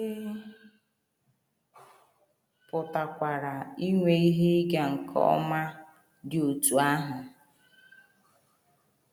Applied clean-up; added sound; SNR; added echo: none; none; none; none.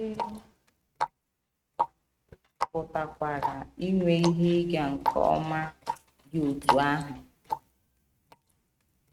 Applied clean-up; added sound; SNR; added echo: neural mask model RNNoise.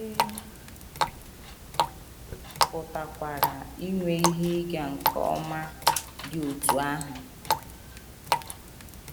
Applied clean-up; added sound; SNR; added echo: none; Water tap, faucet; -1 dB; none.